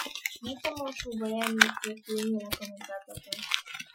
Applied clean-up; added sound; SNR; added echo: classical method Wiener filter.